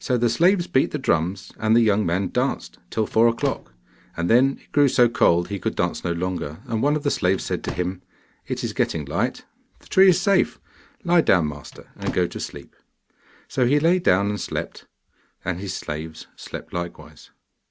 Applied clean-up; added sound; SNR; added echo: none; Slam / Microwave oven; 14 dB; none.